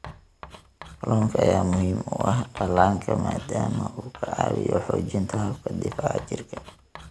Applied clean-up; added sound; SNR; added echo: none; Writing; 19 dB; none.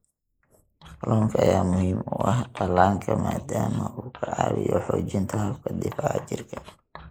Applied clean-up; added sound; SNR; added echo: neural mask model Resemble Enhance denoiser.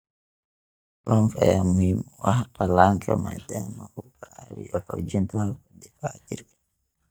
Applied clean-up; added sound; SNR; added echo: neural mask model DeepFilterNet 3.